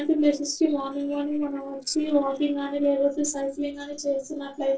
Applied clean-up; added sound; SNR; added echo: neural separator model SepFormer DNS4.